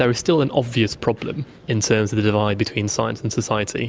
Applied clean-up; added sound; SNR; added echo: none; none; none; none.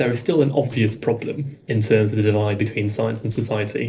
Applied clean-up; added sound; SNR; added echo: neural separator model SepFormer DNS4.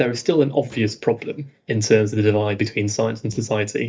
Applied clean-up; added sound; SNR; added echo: neural mask model DeepFilterNet 3.